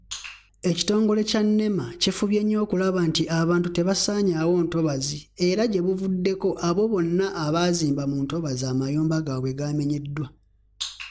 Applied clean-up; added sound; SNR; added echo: none; none; none; none.